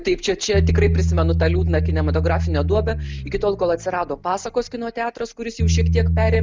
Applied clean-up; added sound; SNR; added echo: none; Bass guitar; -2 dB; none.